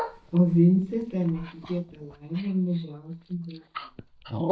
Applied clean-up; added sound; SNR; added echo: neural mask model DeepFilterNet 3.